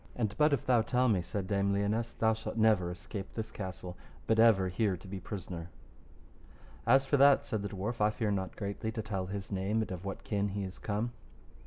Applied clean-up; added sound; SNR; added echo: none; none; none; none.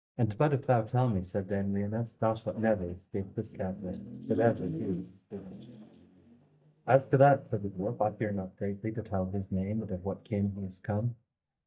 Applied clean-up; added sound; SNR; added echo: neural mask model DeepFilterNet 3.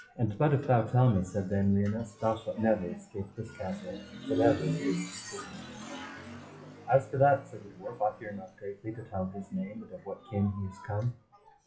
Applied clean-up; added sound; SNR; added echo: classical method WPE with log-MMSE.